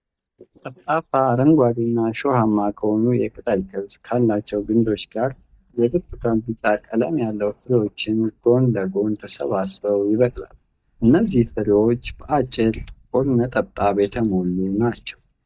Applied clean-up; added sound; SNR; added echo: neural mask model DeepFilterNet 3.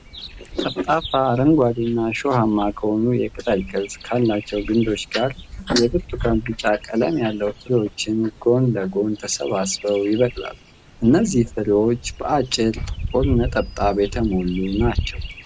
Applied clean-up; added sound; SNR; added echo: none; Bird vocalization, bird call, bird song; 11 dB; none.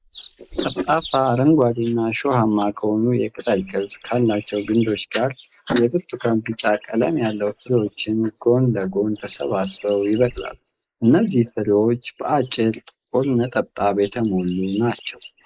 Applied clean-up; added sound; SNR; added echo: neural mask model Resemble Enhance denoiser.